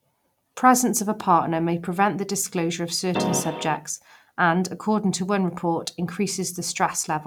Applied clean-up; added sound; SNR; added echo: none; Keyboard (musical); 3 dB; none.